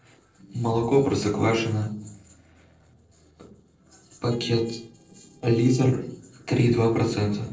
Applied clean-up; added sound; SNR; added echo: neural separator model SepFormer DNS4.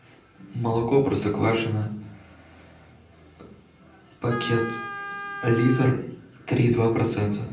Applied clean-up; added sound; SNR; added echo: none; Wind instrument, woodwind instrument; 9 dB; reverberation time 0.6 s.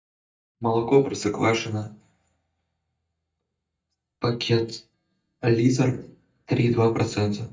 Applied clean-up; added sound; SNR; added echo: neural mask model DeepFilterNet 3.